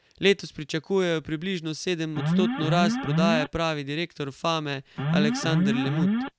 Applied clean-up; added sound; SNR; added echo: none; Alarm; -3 dB; none.